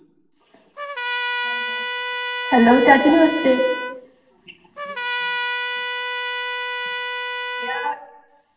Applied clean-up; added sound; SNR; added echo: none; Trumpet; 4 dB; reverberation time 0.9 s.